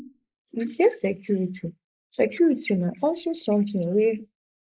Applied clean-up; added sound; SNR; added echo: neural mask model Resemble Enhance denoiser.